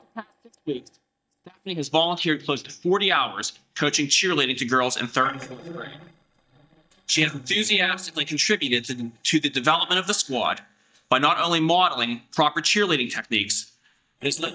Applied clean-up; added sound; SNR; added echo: neural mask model DeepFilterNet 3.